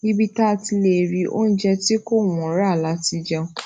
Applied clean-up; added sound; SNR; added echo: none; none; none; none.